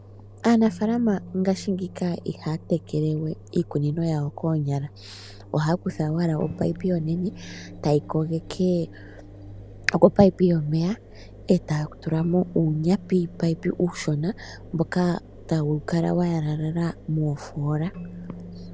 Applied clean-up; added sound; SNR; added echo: none; Keyboard (musical) + Engine; 17 dB; none.